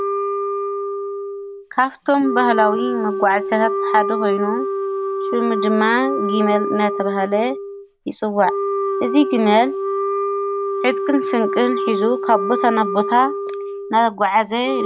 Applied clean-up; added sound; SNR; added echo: none; Wind instrument, woodwind instrument; 3 dB; none.